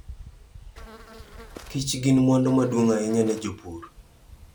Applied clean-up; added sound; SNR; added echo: none; Buzz + Wind; 19 dB; none.